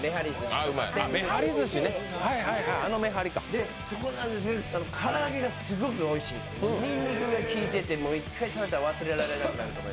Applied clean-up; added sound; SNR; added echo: none; none; none; none.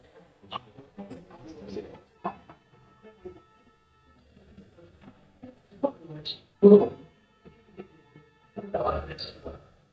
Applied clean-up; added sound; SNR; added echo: neural mask model DeepFilterNet 3.